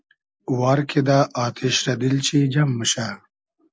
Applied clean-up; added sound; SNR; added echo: none; none; none; none.